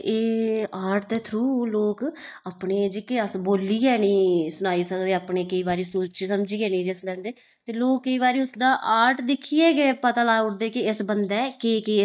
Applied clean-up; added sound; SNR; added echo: neural mask model DeepFilterNet 3.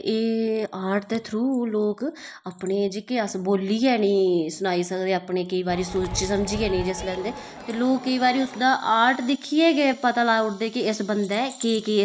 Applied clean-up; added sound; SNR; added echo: none; Crowd; 12 dB; none.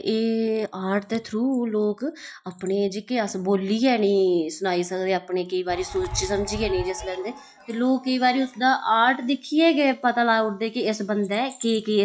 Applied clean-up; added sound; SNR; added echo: classical method log-MMSE.